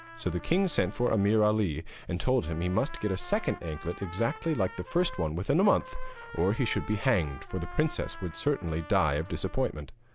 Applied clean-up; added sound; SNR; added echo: none; Trumpet; 18 dB; none.